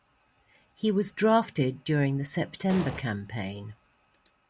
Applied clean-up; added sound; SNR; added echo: none; Explosion; 7 dB; none.